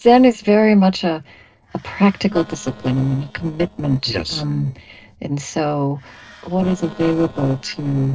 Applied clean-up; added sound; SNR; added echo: neural separator model SepFormer DNS4.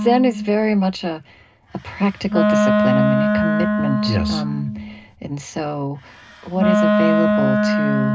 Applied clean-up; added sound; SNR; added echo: none; Wind instrument, woodwind instrument; -3 dB; reverberation time 0.2 s.